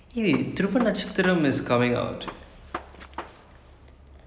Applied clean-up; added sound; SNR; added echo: none; Gunshot, gunfire; 15 dB; none.